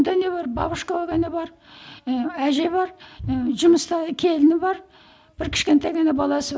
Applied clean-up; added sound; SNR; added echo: none; none; none; none.